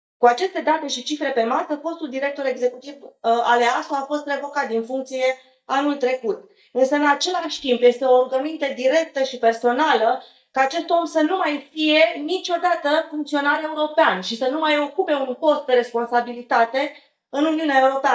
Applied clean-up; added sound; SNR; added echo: neural mask model DeepFilterNet 3.